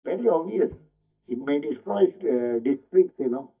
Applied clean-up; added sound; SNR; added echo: neural mask model DeepFilterNet 3.